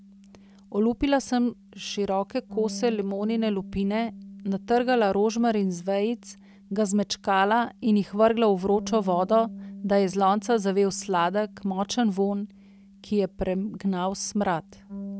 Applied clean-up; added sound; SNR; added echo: none; Bass guitar; 17 dB; none.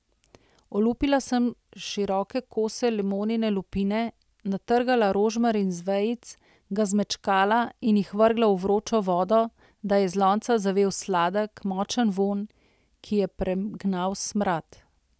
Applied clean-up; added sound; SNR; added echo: none; none; none; none.